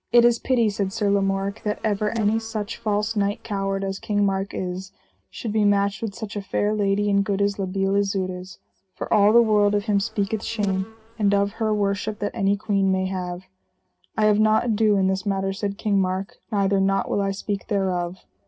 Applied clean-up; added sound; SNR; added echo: none; Insect; 19 dB; reverberation time 0.3 s.